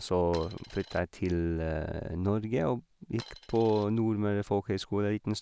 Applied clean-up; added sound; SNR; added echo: none; Coin (dropping); 19 dB; none.